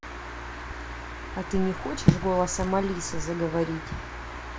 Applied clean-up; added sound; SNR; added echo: none; Raindrop / Drip; -2 dB; none.